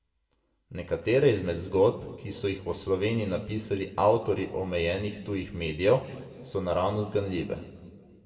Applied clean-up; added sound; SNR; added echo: none; none; none; reverberation time 1.3 s.